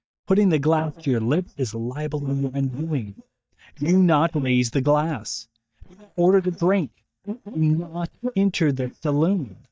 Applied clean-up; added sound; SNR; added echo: neural mask model DeepFilterNet 3.